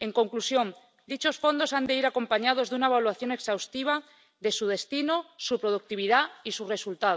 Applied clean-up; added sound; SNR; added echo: none; none; none; none.